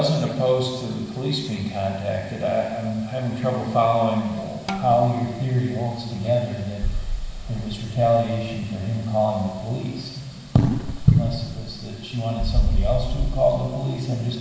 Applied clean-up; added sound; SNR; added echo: none; Bowed string instrument; 13 dB; reverberation time 1.3 s.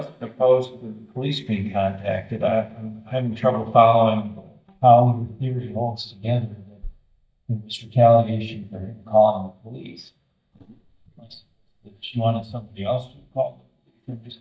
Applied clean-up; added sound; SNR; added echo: neural mask model DeepFilterNet 3.